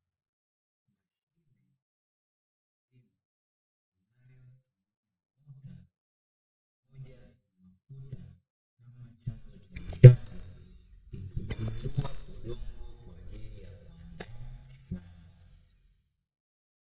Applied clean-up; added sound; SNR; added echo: neural mask model DeepFilterNet 3.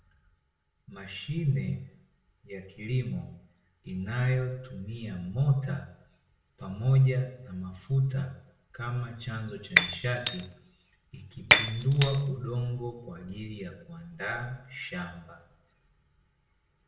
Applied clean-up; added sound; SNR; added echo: none; Shatter; -2 dB; reverberation time 0.6 s.